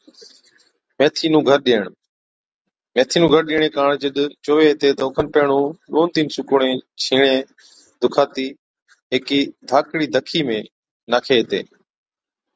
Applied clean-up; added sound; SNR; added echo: none; none; none; none.